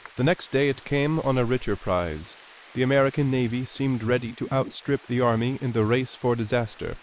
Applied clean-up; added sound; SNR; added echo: neural mask model Resemble Enhance denoiser.